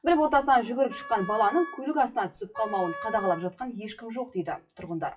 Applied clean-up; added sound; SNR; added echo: classical method WPE with log-MMSE.